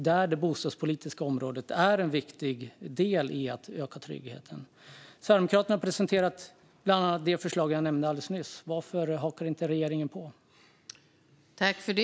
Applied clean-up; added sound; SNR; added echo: none; none; none; none.